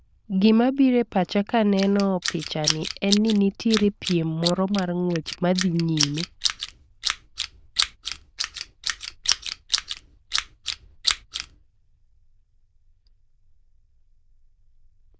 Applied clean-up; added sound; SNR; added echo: neural diffusion model UNIVERSE++.